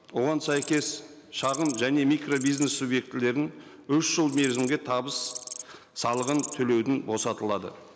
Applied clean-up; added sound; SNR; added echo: none; Insect; 14 dB; none.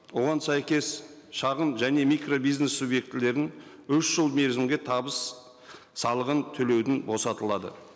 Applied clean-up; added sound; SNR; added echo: none; none; none; none.